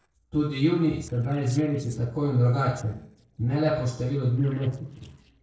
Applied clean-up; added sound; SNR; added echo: neural separator model SepFormer DNS4.